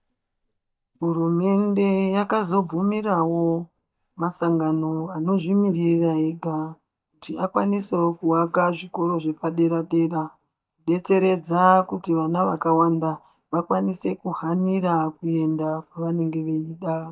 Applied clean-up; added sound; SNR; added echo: neural mask model DeepFilterNet 3.